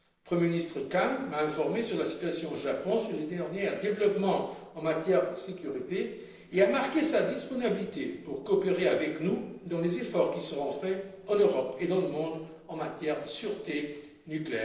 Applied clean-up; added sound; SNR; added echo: neural separator model SepFormer DNS4.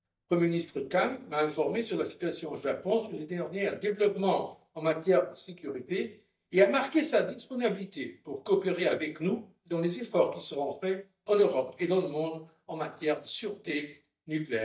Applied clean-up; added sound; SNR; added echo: neural mask model DeepFilterNet 3.